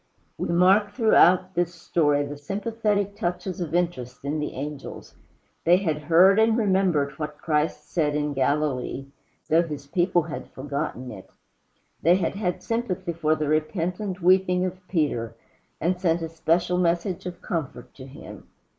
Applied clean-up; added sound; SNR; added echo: neural mask model Resemble Enhance denoiser.